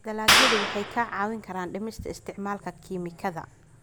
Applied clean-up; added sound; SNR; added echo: none; Clapping; -5 dB; none.